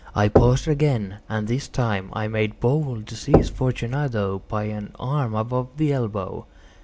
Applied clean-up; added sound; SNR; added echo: none; Knock; 2 dB; none.